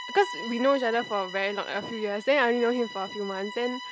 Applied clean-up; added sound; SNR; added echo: none; Bowed string instrument; 12 dB; none.